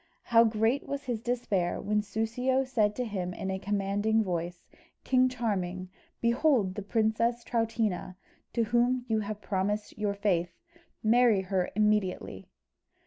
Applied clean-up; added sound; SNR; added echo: none; none; none; none.